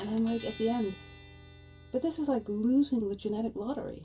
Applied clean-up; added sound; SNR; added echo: none; Guitar; 19 dB; reverberation time 0.2 s.